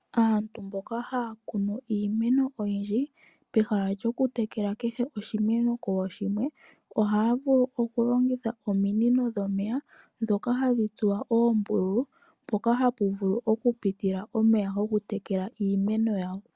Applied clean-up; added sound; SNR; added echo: none; none; none; none.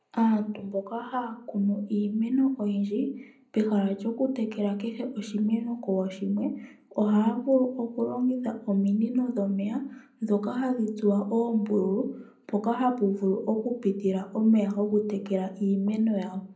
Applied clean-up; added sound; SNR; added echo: none; none; none; reverberation time 0.4 s.